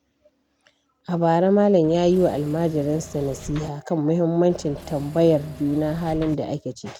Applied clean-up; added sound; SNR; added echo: none; Engine / Mechanisms; 16 dB; none.